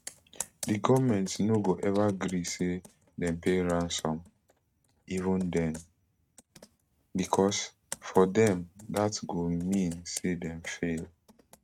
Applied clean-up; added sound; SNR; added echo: neural mask model RNNoise.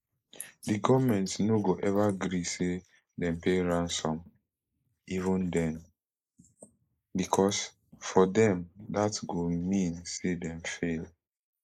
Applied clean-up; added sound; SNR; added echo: neural mask model Resemble Enhance denoiser.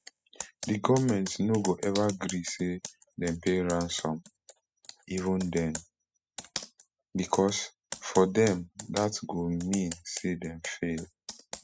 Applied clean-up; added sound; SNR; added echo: classical method spectral subtraction.